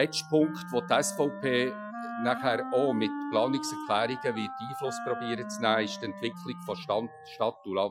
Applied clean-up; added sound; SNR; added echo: classical method Wiener filter.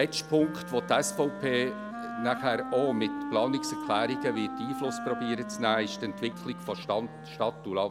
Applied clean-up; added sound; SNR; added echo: none; Wind instrument, woodwind instrument; 8 dB; none.